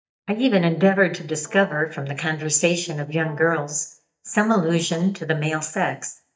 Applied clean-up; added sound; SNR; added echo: neural mask model DeepFilterNet 3.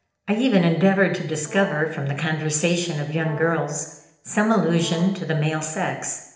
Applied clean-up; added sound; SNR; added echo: neural separator model SepFormer DNS4.